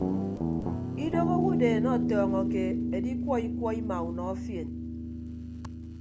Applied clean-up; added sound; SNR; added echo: none; Guitar; -4 dB; none.